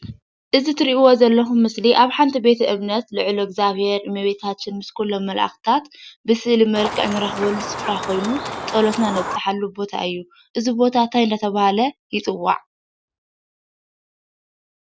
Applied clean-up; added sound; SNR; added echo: none; Chicken, rooster; 7 dB; none.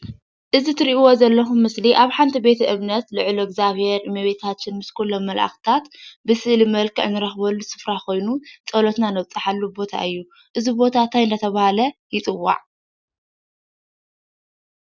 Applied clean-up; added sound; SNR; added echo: none; none; none; none.